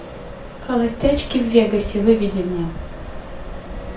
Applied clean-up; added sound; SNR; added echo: none; Accelerating, revving, vroom; 11 dB; reverberation time 0.3 s.